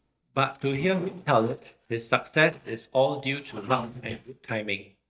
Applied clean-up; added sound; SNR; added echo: neural mask model DeepFilterNet 3.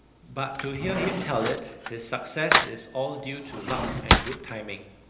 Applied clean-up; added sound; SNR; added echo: none; Cutlery, silverware / Drawer open or close; -3 dB; reverberation time 1.0 s.